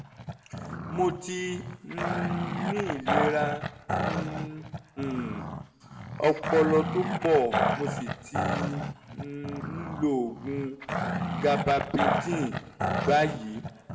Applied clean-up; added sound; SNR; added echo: none; Growling; 1 dB; reverberation time 1.1 s.